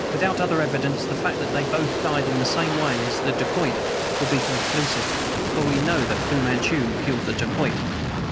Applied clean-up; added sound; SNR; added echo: none; Aircraft; -1 dB; none.